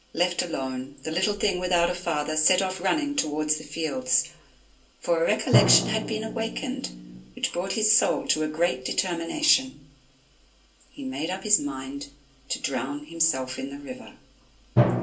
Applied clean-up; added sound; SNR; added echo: none; Drum; 6 dB; reverberation time 0.2 s.